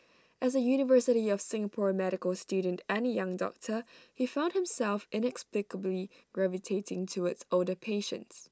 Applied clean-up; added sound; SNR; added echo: none; none; none; none.